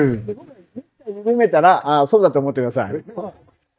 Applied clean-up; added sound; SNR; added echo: neural mask model DeepFilterNet 3.